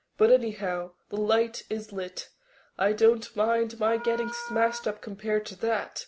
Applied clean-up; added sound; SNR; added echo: none; Wind instrument, woodwind instrument; 14 dB; none.